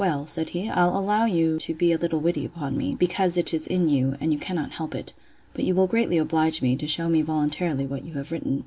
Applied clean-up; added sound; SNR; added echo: none; none; none; none.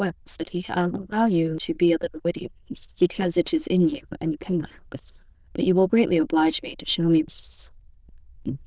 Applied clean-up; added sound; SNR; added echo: neural diffusion model UNIVERSE++.